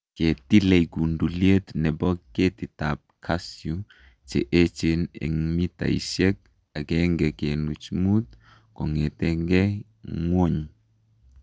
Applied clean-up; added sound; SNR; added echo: none; none; none; none.